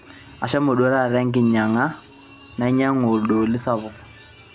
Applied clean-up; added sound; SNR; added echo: none; none; none; none.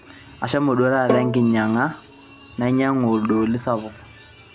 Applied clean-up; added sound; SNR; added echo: none; Bowed string instrument; 8 dB; none.